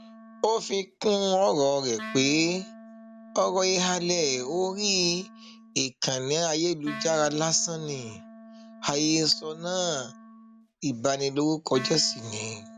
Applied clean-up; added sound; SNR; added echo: none; Wind instrument, woodwind instrument; 18 dB; none.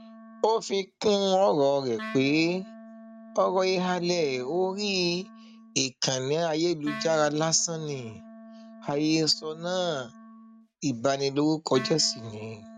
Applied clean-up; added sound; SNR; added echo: neural mask model RNNoise.